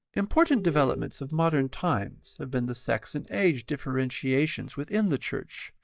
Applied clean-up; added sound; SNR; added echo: neural mask model DeepFilterNet 3.